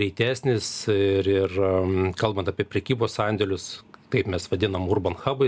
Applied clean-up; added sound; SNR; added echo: none; none; none; none.